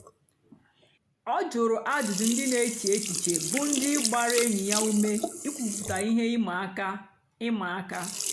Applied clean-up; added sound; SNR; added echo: none; Sink (filling or washing); 5 dB; none.